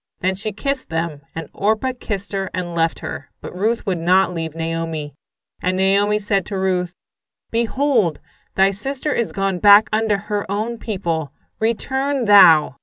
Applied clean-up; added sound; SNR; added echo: none; none; none; none.